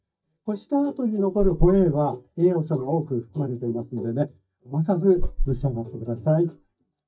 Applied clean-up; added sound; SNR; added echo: neural mask model DeepFilterNet 3.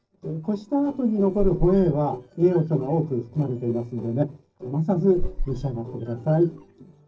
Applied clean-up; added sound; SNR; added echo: neural separator model SepFormer DNS4.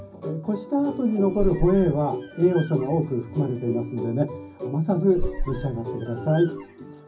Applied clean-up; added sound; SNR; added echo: none; Squeak; 7 dB; reverberation time 0.4 s.